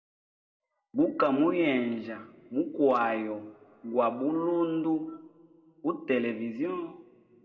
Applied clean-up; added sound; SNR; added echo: none; none; none; reverberation time 1.2 s.